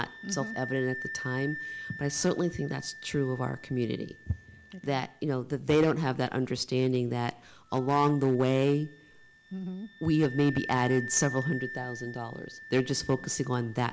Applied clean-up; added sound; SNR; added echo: none; Wind instrument, woodwind instrument; 14 dB; none.